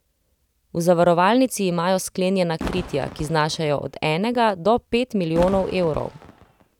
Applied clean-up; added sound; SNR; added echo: none; Fireworks; 13 dB; none.